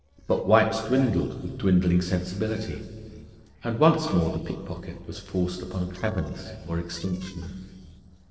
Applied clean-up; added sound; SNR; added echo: neural separator model SepFormer DNS4.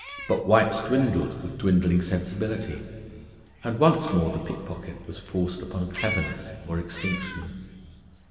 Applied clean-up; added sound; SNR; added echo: none; Meow; 15 dB; reverberation time 2.5 s.